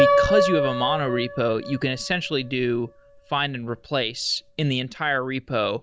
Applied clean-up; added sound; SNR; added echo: none; Piano; 1 dB; none.